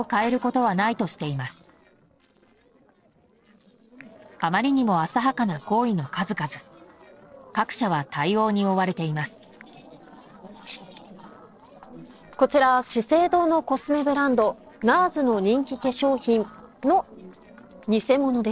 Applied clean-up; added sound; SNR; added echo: neural separator model SepFormer DNS4.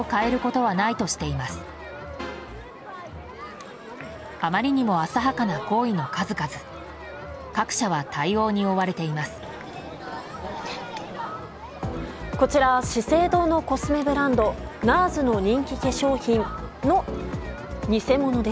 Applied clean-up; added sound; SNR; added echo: none; Crowd; 13 dB; none.